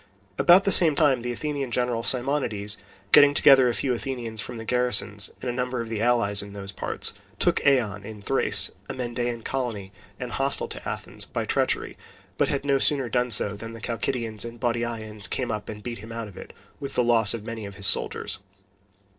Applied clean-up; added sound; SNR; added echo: neural separator model SepFormer DNS4.